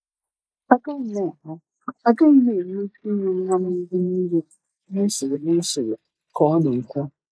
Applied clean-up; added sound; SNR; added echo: neural mask model Resemble Enhance denoiser.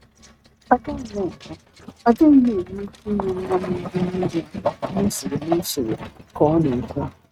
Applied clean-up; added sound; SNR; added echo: neural mask model RNNoise.